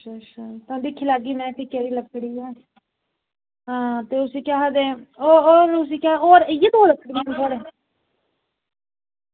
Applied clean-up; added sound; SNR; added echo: none; none; none; none.